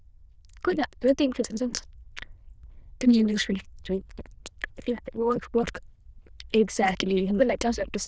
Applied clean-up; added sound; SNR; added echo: neural diffusion model UNIVERSE++.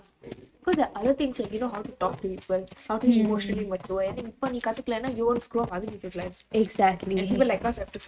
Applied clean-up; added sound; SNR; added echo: neural mask model RNNoise.